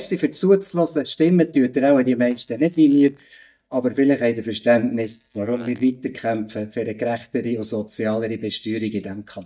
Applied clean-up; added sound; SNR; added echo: neural mask model DeepFilterNet 3.